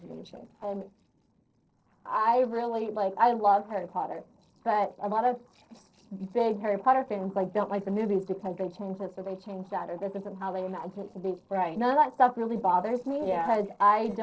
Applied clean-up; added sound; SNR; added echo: neural separator model SepFormer DNS4.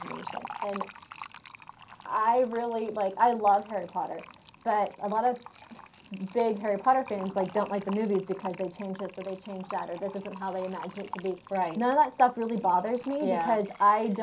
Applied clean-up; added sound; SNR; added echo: none; Fill (with liquid); 17 dB; reverberation time 0.3 s.